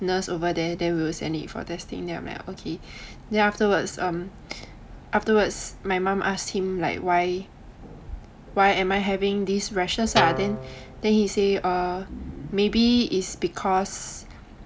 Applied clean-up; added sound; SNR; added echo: none; Guitar; 4 dB; none.